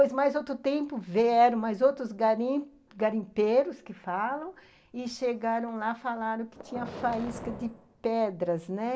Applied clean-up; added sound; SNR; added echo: none; Boom; 14 dB; reverberation time 0.2 s.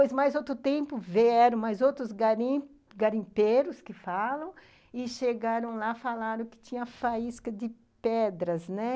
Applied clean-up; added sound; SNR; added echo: none; none; none; none.